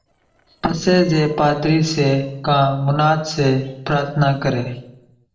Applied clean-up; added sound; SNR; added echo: neural separator model SepFormer DNS4.